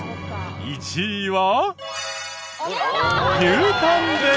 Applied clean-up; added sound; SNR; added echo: none; none; none; none.